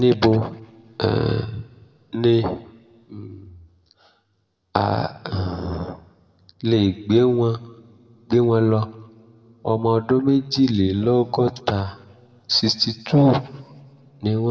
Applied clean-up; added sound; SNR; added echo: none; none; none; reverberation time 1.2 s.